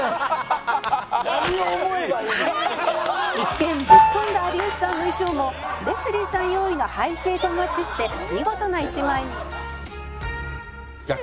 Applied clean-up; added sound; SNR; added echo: none; Piano; 4 dB; none.